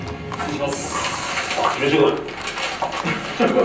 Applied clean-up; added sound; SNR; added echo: none; Livestock, farm animals, working animals; 16 dB; reverberation time 0.6 s.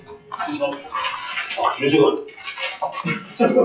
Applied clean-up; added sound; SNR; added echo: classical method WPE with log-MMSE.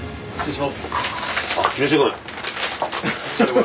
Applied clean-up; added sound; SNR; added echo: none; none; none; none.